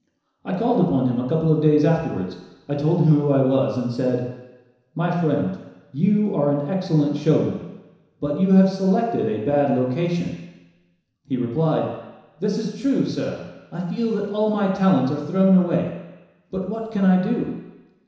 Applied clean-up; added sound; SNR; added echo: none; none; none; reverberation time 1.0 s.